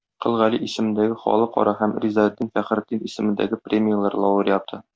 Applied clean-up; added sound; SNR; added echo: none; none; none; none.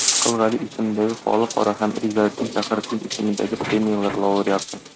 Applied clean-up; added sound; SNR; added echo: neural mask model RNNoise.